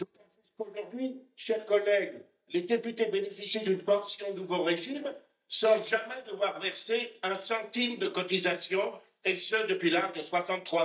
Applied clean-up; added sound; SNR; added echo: neural mask model DeepFilterNet 3.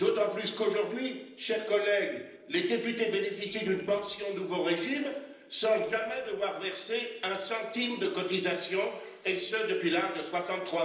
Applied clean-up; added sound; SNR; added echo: neural separator model SepFormer DNS4.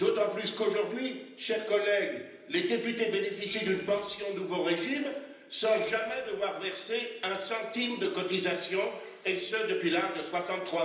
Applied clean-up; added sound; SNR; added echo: none; Bell; 14 dB; reverberation time 0.9 s.